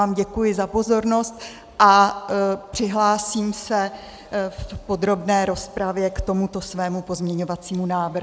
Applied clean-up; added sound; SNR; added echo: none; none; none; none.